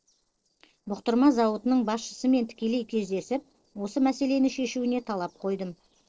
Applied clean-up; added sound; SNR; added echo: neural separator model SepFormer DNS4.